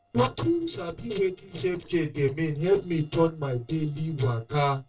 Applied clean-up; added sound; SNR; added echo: neural separator model SepFormer DNS4.